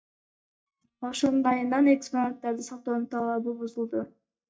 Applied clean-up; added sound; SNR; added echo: neural mask model DeepFilterNet 3.